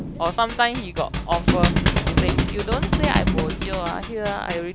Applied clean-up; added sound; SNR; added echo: none; Thump, thud; -3 dB; none.